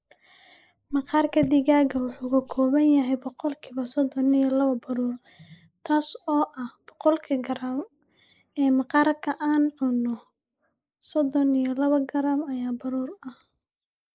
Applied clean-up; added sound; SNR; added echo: neural mask model Resemble Enhance denoiser.